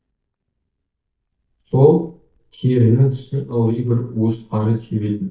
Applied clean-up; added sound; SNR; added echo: neural mask model DeepFilterNet 3.